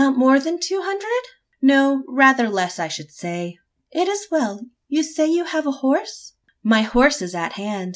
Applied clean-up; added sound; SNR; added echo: none; none; none; none.